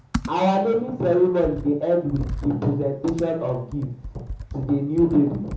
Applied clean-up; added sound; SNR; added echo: none; Computer keyboard; 12 dB; reverberation time 1.0 s.